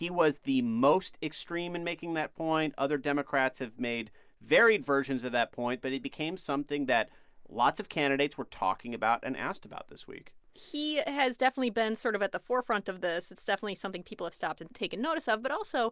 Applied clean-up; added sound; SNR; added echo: none; none; none; none.